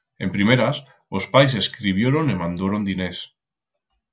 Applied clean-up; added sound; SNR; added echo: none; none; none; none.